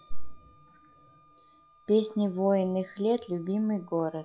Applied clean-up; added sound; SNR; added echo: classical method log-MMSE.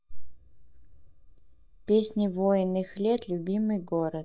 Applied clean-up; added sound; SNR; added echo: neural mask model DeepFilterNet 3.